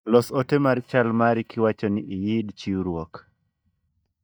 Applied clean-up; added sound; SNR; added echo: neural mask model DeepFilterNet 3.